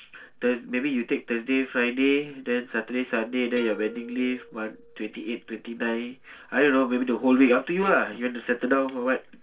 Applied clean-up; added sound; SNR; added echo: neural separator model SepFormer DNS4.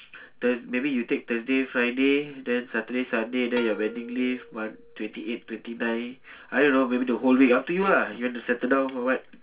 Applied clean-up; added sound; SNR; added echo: none; Plucked string instrument; 18 dB; reverberation time 0.2 s.